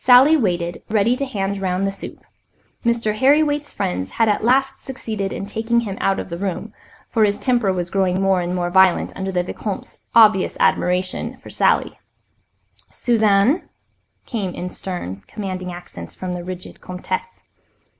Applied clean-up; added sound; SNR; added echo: none; none; none; none.